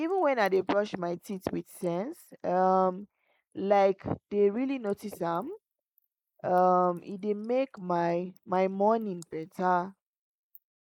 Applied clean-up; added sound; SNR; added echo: neural mask model Resemble Enhance denoiser.